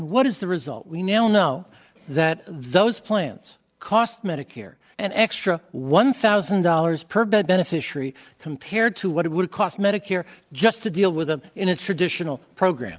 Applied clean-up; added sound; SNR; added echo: none; none; none; none.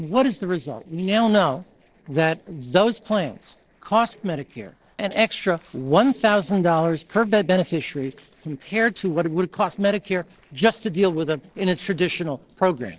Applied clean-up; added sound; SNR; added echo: neural separator model SepFormer DNS4.